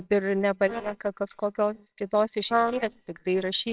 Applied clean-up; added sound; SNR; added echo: neural separator model SepFormer WHAMR!.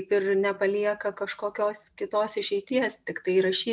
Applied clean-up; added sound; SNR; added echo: none; none; none; none.